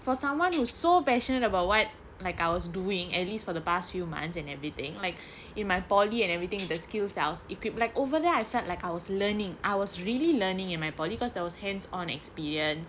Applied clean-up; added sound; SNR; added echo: none; Tambourine; 18 dB; none.